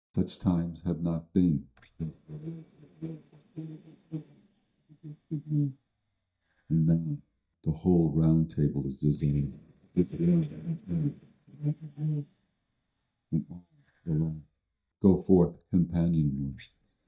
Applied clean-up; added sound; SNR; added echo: neural mask model DeepFilterNet 3.